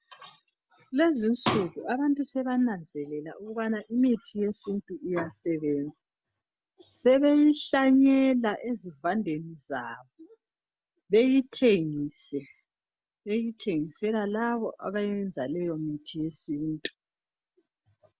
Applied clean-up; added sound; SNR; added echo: none; none; none; none.